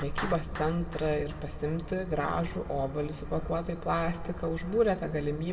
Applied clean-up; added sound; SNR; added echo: none; Clapping; 17 dB; reverberation time 1.2 s.